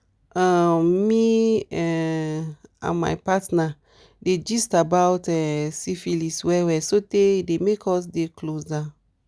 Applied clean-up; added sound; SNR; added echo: none; none; none; none.